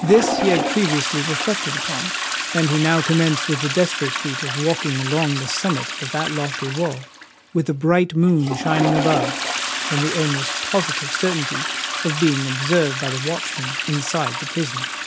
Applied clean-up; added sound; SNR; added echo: none; Toilet flush; 4 dB; none.